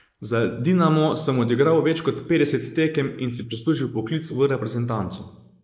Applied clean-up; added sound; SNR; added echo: neural mask model Resemble Enhance denoiser.